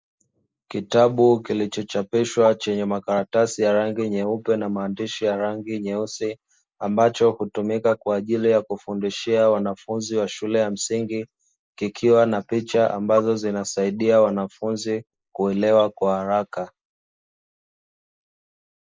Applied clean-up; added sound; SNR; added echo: neural mask model Resemble Enhance denoiser.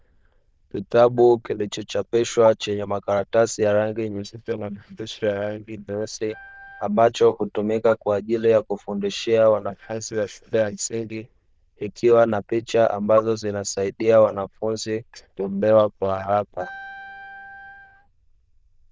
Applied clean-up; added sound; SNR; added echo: neural diffusion model UNIVERSE++.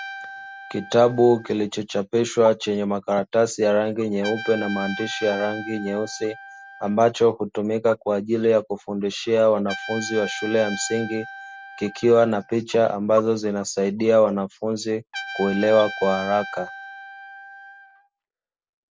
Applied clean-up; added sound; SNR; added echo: none; Trumpet; 15 dB; none.